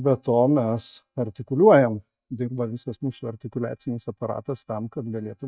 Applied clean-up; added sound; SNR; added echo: neural mask model DeepFilterNet 3.